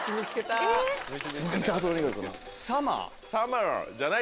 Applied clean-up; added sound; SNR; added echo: none; Car; 16 dB; none.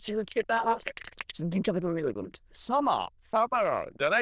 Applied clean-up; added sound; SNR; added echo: neural diffusion model UNIVERSE++.